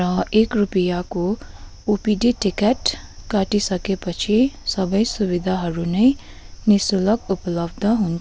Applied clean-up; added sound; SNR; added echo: none; none; none; none.